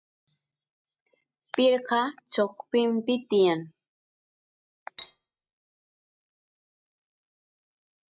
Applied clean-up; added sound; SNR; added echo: neural mask model RNNoise.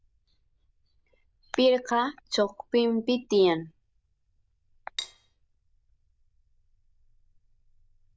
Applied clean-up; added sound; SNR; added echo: neural diffusion model UNIVERSE++.